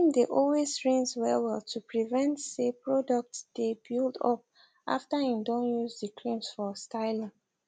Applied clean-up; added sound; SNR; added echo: none; none; none; none.